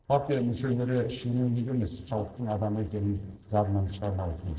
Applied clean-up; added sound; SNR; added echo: neural separator model SepFormer DNS4.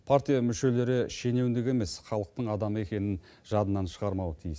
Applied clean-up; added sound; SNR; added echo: none; none; none; none.